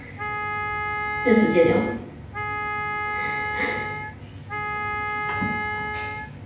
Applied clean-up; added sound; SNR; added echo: none; Wind instrument, woodwind instrument; 2 dB; reverberation time 0.9 s.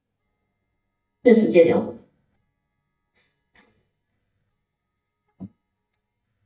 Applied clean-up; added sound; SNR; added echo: neural mask model DeepFilterNet 3.